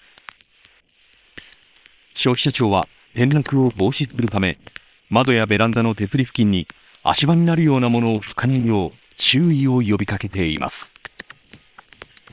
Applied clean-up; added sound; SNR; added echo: neural separator model SepFormer WHAM!.